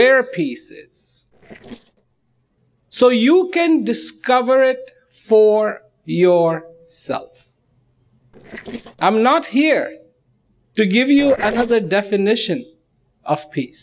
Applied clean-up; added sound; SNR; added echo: neural separator model SepFormer DNS4.